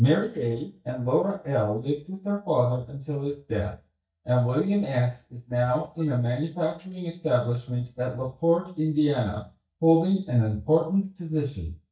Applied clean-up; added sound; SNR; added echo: neural mask model DeepFilterNet 3.